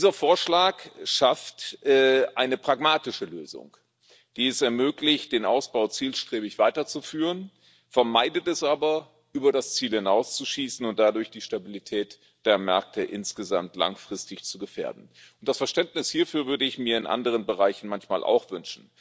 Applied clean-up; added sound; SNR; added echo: none; none; none; none.